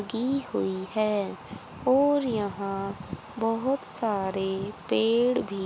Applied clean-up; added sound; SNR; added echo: none; none; none; none.